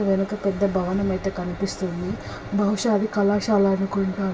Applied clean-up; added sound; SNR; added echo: none; none; none; reverberation time 0.2 s.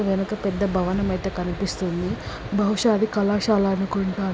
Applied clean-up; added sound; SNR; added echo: none; none; none; none.